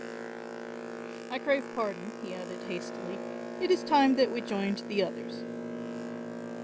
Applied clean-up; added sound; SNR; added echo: none; Boat, Water vehicle; 6 dB; none.